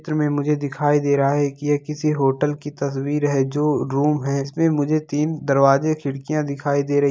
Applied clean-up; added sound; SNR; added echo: none; none; none; none.